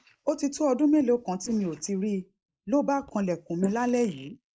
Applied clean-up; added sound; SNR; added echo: neural mask model Resemble Enhance denoiser.